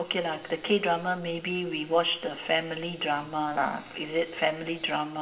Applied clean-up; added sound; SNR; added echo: none; none; none; reverberation time 0.9 s.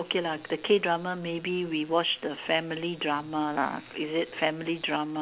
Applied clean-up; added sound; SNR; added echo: none; none; none; none.